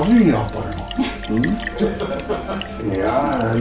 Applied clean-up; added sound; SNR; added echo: none; Splash, splatter; 17 dB; reverberation time 0.3 s.